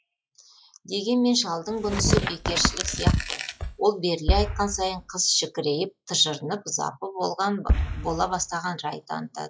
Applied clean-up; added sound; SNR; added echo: classical method log-MMSE.